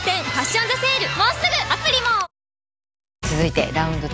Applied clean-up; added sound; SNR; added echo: none; none; none; none.